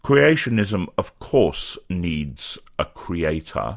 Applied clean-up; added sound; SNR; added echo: none; none; none; none.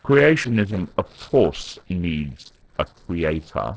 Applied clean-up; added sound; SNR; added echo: neural separator model SepFormer DNS4.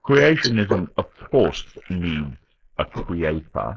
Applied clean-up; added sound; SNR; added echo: neural mask model Resemble Enhance denoiser.